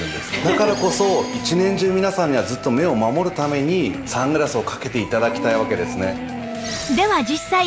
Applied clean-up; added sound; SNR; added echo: none; Dog; 10 dB; none.